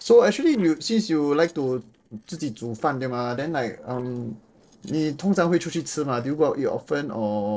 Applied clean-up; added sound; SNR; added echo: neural separator model SepFormer DNS4.